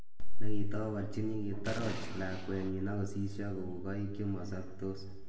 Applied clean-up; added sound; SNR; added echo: none; Explosion; 15 dB; reverberation time 0.9 s.